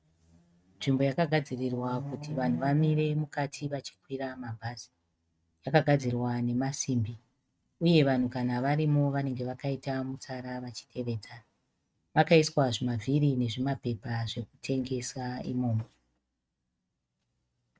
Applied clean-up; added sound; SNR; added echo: neural mask model RNNoise.